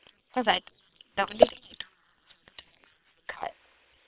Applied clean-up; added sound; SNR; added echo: neural separator model SepFormer WHAM!.